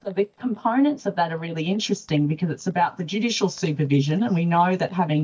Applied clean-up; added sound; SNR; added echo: neural mask model DeepFilterNet 3.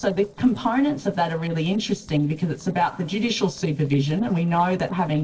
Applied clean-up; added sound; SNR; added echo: neural separator model SepFormer DNS4.